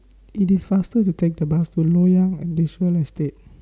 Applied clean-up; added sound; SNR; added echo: none; none; none; none.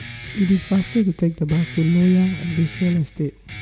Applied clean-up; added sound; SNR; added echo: none; Guitar; 15 dB; none.